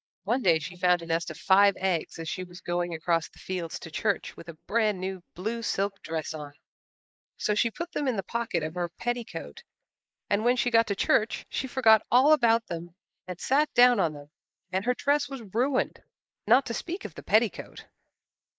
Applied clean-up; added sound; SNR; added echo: neural mask model Resemble Enhance denoiser.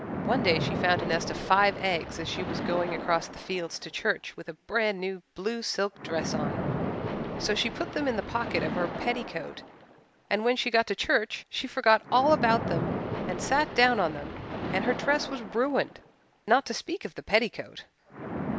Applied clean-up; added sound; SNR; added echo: none; Splash, splatter; 6 dB; none.